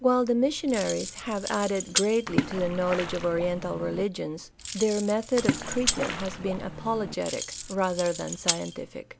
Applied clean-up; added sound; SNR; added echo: none; Splash, splatter + Keys jangling; 5 dB; none.